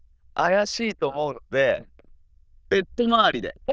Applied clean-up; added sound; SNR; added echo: neural diffusion model UNIVERSE++.